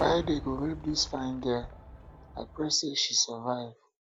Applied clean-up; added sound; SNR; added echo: none; Fireworks; 14 dB; none.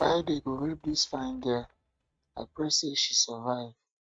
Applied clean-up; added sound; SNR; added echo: neural mask model RNNoise.